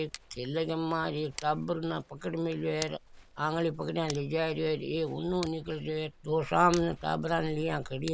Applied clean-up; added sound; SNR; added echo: none; Tick + Livestock, farm animals, working animals; 16 dB; none.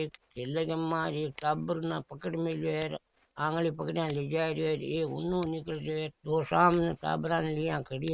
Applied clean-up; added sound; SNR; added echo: neural mask model RNNoise.